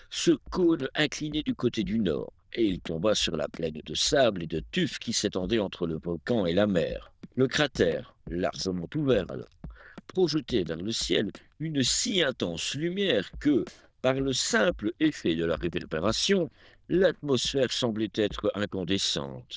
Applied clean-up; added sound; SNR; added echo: neural diffusion model UNIVERSE++.